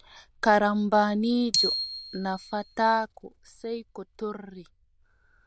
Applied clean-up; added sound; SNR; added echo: neural diffusion model UNIVERSE++.